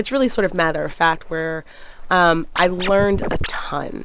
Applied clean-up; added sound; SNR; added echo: none; Walk, footsteps + Scratching (performance technique); 8 dB; none.